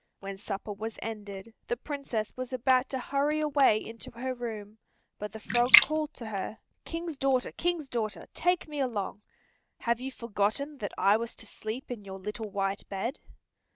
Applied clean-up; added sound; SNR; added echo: none; Splash, splatter; -1 dB; none.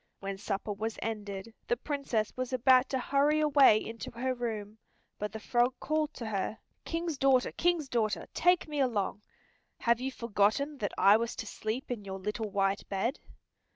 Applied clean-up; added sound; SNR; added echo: none; none; none; none.